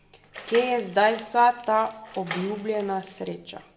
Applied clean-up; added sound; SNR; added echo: none; Door; 15 dB; reverberation time 0.6 s.